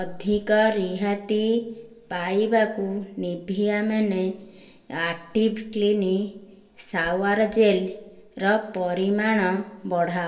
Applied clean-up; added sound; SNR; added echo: none; none; none; reverberation time 0.7 s.